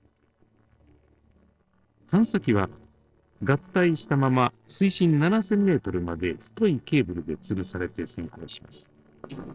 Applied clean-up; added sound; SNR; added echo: neural separator model SepFormer DNS4.